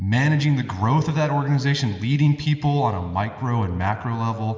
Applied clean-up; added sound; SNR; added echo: none; none; none; reverberation time 2.2 s.